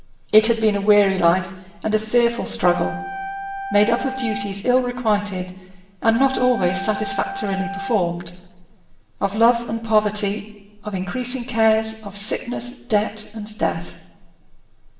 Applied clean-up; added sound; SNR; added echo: none; Wind instrument, woodwind instrument; 11 dB; reverberation time 0.9 s.